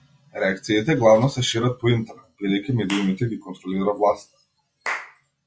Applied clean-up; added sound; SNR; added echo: classical method log-MMSE.